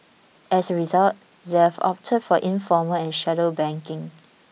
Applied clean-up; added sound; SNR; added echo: none; none; none; none.